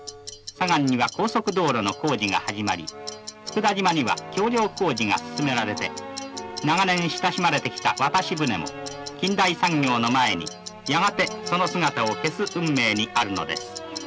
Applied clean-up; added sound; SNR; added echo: none; Clock; 15 dB; none.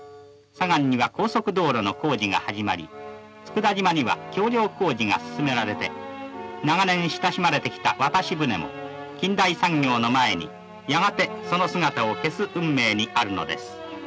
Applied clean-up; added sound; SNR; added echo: none; none; none; none.